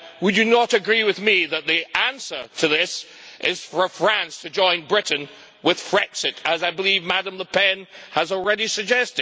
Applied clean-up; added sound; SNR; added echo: none; none; none; none.